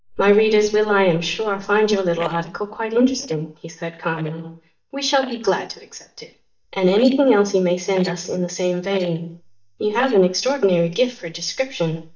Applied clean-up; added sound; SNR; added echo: neural mask model DeepFilterNet 3.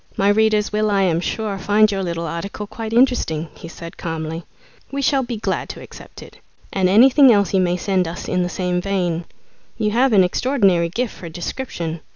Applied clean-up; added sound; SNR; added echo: none; none; none; none.